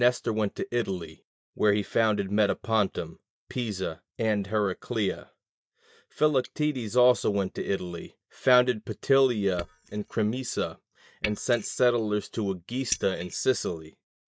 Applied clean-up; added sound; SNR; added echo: neural mask model DeepFilterNet 3.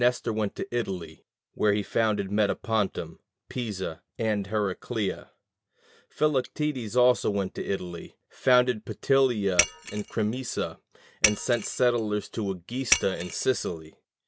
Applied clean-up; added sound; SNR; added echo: none; Shatter; 4 dB; none.